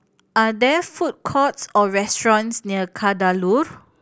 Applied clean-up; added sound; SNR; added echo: none; none; none; none.